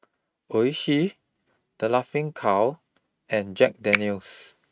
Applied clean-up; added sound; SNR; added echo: neural mask model RNNoise.